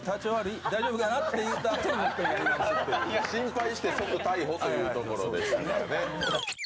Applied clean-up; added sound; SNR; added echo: none; none; none; none.